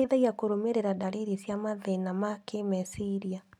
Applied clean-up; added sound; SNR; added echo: none; none; none; none.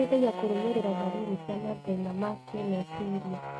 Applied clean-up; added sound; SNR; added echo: neural mask model RNNoise.